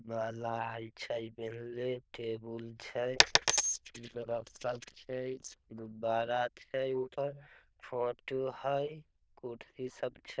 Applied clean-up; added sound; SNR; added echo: neural diffusion model UNIVERSE++.